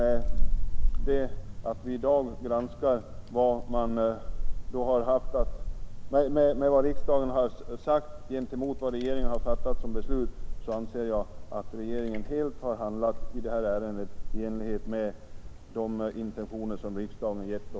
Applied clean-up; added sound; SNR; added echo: none; Wind; -2 dB; none.